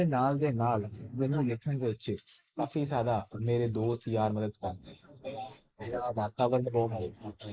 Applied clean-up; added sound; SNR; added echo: neural mask model Resemble Enhance denoiser.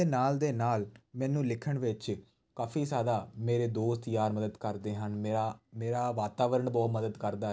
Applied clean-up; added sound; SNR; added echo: none; none; none; none.